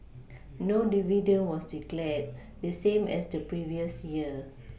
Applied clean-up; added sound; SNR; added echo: none; none; none; none.